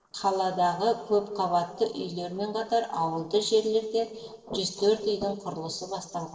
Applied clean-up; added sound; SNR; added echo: neural separator model SepFormer DNS4.